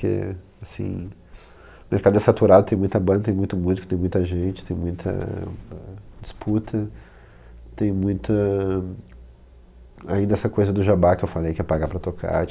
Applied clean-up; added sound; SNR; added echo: none; none; none; none.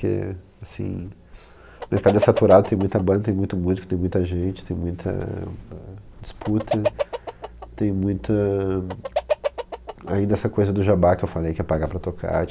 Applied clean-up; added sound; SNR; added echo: none; Chicken, rooster; 7 dB; none.